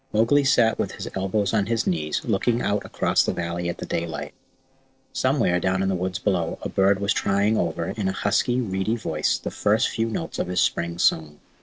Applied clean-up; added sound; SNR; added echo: neural separator model SepFormer DNS4.